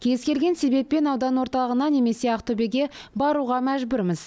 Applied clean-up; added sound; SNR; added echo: none; none; none; none.